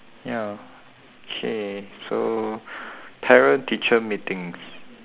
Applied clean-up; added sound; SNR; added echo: none; none; none; none.